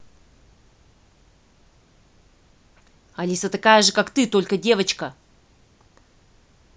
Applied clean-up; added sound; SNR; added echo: none; none; none; none.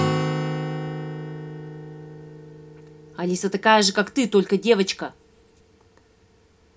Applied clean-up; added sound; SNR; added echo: none; Acoustic guitar; 7 dB; reverberation time 0.3 s.